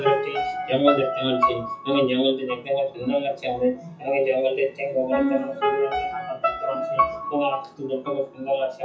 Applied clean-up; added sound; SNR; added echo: classical method WPE with log-MMSE.